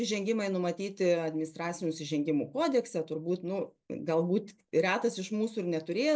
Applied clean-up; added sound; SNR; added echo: none; none; none; none.